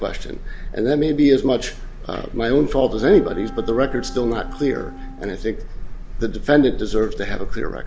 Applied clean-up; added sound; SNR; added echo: none; Wind instrument, woodwind instrument; 19 dB; none.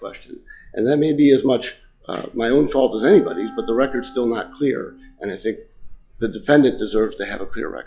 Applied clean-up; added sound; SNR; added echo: classical method log-MMSE.